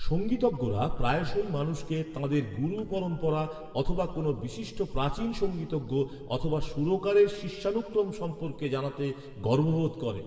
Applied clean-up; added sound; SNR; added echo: neural separator model SepFormer DNS4.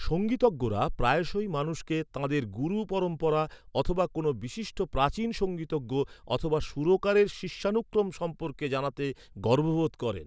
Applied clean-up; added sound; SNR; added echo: none; none; none; none.